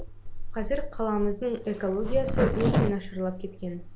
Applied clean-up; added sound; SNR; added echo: none; Zipper (clothing); 0 dB; none.